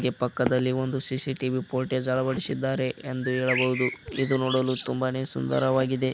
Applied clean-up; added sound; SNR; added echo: none; Bird; 9 dB; none.